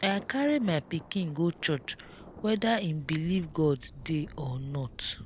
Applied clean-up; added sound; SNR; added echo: none; Thunder; 18 dB; none.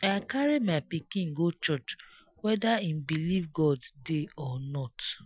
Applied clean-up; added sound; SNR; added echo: classical method Wiener filter.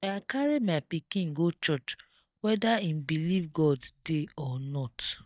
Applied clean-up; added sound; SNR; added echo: neural mask model DeepFilterNet 3.